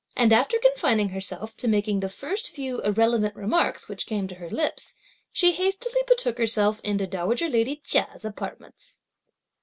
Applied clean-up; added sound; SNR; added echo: none; none; none; none.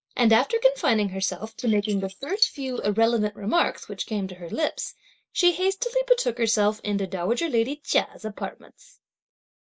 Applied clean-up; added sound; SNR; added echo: neural mask model Resemble Enhance denoiser.